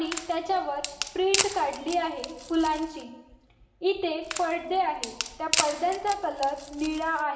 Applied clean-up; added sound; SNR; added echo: none; Wood; 6 dB; reverberation time 1.0 s.